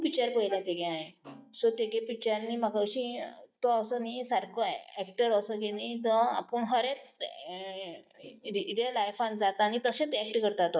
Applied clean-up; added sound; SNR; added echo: neural mask model DeepFilterNet 3.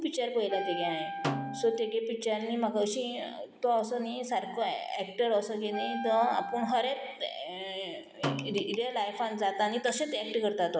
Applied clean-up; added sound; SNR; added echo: none; Wind instrument, woodwind instrument + Snare drum; 9 dB; none.